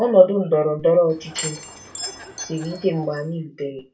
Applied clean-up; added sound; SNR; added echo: none; Door / Chime; 13 dB; reverberation time 0.2 s.